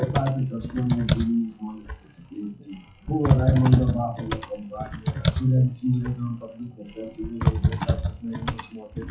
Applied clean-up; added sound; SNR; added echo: classical method WPE with log-MMSE.